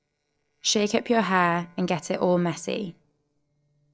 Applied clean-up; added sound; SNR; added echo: neural separator model SepFormer DNS4.